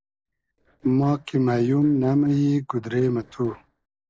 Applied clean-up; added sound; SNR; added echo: neural separator model SepFormer DNS4.